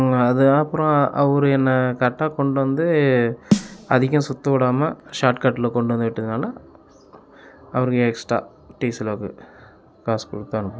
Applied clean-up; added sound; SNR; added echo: none; Snare drum; 7 dB; none.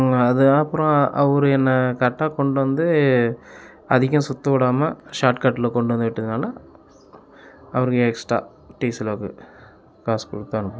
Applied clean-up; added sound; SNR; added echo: none; none; none; none.